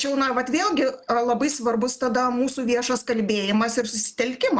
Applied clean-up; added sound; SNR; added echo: none; none; none; none.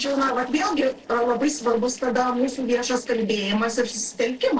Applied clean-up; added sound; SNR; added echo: neural separator model SepFormer DNS4.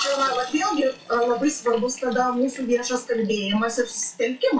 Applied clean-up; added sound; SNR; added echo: classical method WPE with log-MMSE.